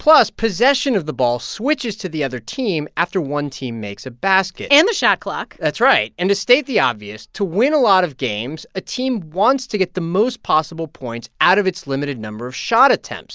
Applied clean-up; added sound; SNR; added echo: none; none; none; none.